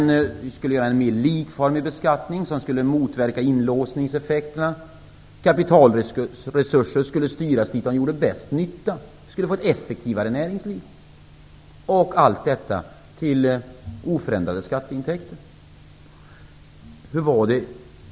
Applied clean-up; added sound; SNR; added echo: none; none; none; none.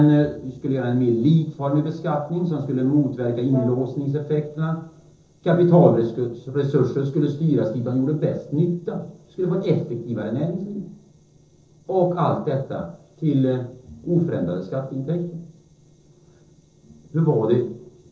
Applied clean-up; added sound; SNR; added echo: neural separator model SepFormer DNS4.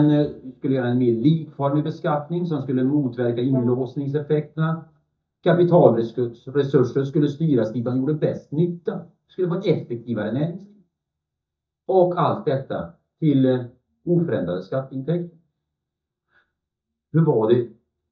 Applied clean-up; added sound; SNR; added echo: neural mask model DeepFilterNet 3.